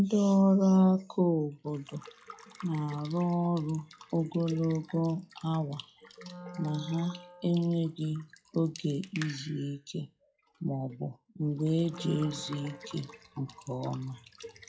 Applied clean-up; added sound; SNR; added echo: classical method log-MMSE.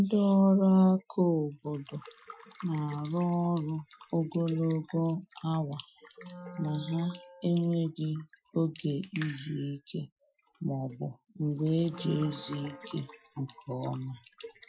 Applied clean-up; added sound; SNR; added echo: classical method Wiener filter.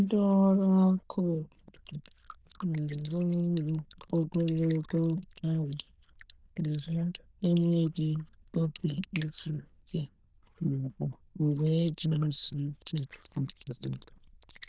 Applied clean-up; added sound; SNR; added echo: neural diffusion model UNIVERSE++.